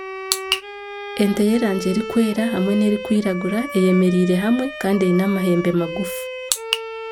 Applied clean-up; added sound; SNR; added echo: none; Bowed string instrument; 11 dB; none.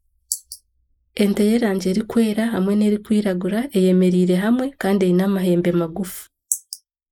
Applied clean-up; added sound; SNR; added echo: neural mask model Resemble Enhance denoiser.